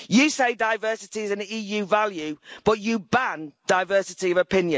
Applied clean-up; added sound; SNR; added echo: none; none; none; none.